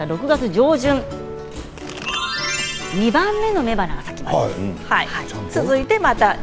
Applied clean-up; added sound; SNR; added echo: none; Subway, metro, underground; 11 dB; none.